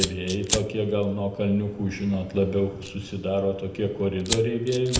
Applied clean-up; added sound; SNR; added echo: none; Fire; 9 dB; reverberation time 0.8 s.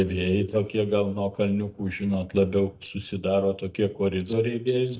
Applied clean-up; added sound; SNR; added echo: neural mask model DeepFilterNet 3.